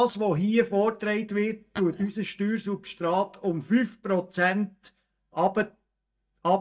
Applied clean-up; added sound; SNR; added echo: neural mask model DeepFilterNet 3.